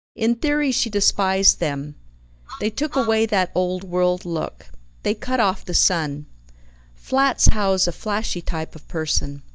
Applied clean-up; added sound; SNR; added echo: neural mask model DeepFilterNet 3.